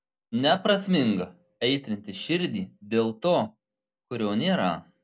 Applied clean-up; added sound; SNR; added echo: none; none; none; none.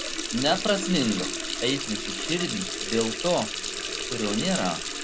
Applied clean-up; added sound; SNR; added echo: none; Water tap, faucet; 3 dB; none.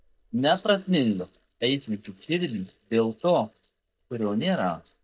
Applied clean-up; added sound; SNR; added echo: neural mask model DeepFilterNet 3.